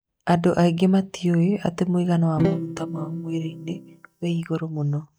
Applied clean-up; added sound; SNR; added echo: neural mask model DeepFilterNet 3.